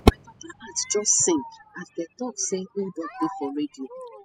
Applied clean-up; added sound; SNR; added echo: classical method spectral subtraction.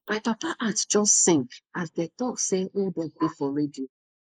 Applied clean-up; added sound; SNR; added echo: neural mask model Resemble Enhance denoiser.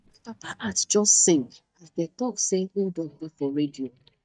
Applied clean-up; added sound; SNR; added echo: neural mask model DeepFilterNet 3.